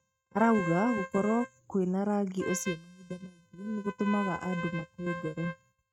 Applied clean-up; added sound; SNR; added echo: neural mask model RNNoise.